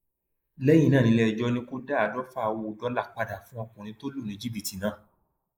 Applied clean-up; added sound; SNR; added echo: neural mask model Resemble Enhance denoiser.